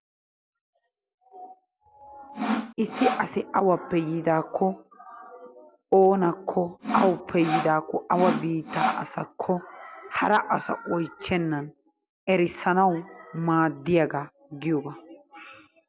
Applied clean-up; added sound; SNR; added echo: none; Sawing; 3 dB; none.